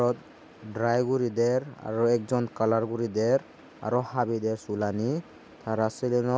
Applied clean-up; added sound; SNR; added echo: none; none; none; none.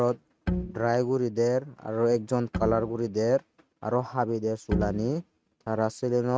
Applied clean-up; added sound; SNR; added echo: neural mask model RNNoise.